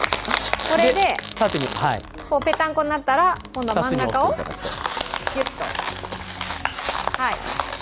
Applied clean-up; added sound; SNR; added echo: none; Fart; 11 dB; none.